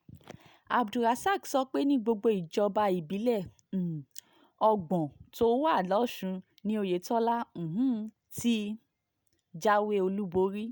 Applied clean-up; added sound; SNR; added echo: none; none; none; none.